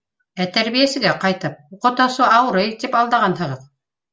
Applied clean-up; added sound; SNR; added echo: none; none; none; none.